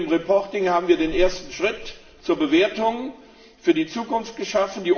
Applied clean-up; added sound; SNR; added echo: none; none; none; reverberation time 1.5 s.